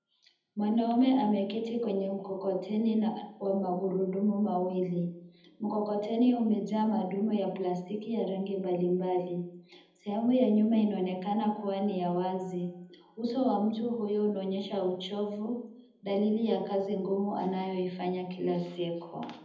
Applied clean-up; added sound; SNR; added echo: none; none; none; reverberation time 0.8 s.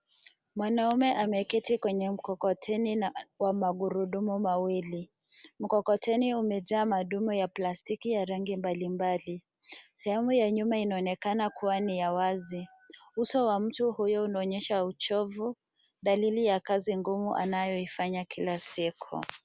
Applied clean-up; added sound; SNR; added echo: none; none; none; none.